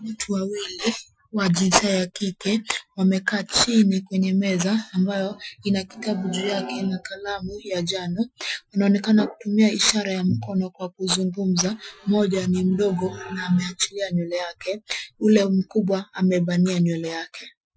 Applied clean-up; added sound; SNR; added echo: classical method Wiener filter.